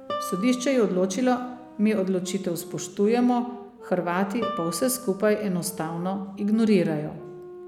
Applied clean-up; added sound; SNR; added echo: none; Wind instrument, woodwind instrument + Guitar; 14 dB; none.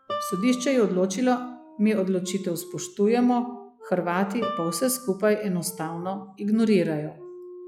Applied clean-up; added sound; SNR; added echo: classical method log-MMSE.